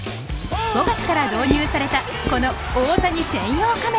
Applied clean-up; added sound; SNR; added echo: none; Writing; 8 dB; none.